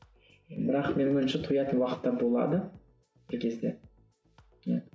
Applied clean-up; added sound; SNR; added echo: none; none; none; none.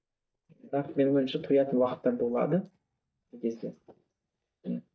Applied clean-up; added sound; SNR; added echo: neural mask model DeepFilterNet 3.